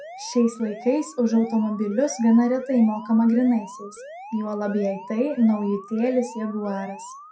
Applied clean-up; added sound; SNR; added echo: classical method WPE with log-MMSE.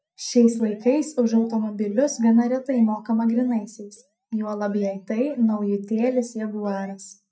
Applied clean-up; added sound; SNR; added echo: neural mask model DeepFilterNet 3.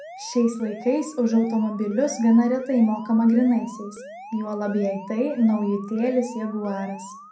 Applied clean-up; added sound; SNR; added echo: none; Alarm; 18 dB; reverberation time 0.6 s.